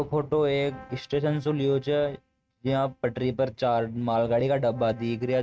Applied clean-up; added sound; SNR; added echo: neural mask model RNNoise.